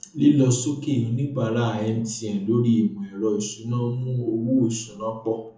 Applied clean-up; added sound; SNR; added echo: none; none; none; reverberation time 0.6 s.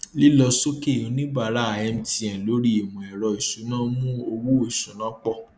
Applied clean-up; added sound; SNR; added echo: none; none; none; none.